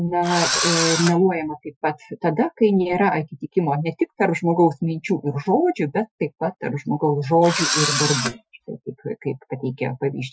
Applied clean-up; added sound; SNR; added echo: classical method Wiener filter.